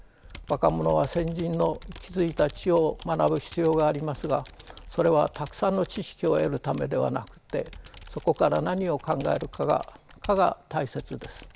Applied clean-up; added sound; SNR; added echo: none; Computer keyboard; 18 dB; none.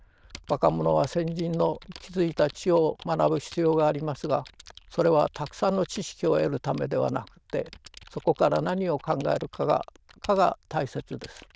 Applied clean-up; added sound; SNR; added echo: neural diffusion model UNIVERSE++.